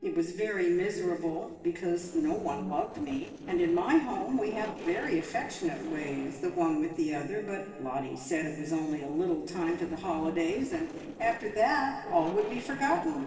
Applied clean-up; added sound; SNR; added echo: neural separator model SepFormer DNS4.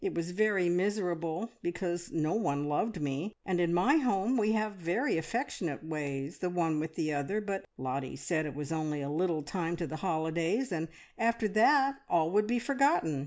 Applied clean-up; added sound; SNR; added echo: none; none; none; none.